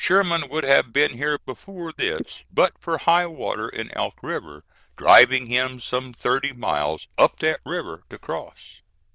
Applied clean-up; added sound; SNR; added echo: neural diffusion model UNIVERSE++.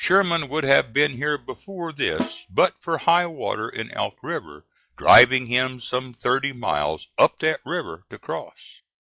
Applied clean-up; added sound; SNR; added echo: classical method log-MMSE.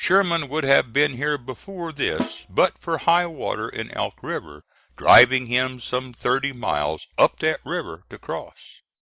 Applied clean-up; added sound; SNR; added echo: none; Snare drum; 11 dB; none.